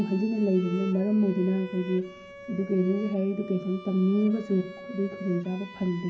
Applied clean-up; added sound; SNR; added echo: none; Bowed string instrument; 16 dB; reverberation time 0.3 s.